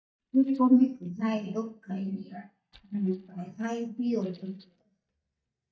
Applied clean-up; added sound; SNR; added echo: neural mask model DeepFilterNet 3.